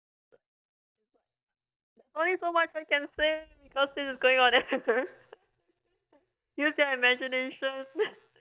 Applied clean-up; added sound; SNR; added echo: neural mask model DeepFilterNet 3.